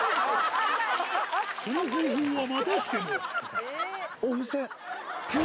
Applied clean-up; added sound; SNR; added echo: none; none; none; none.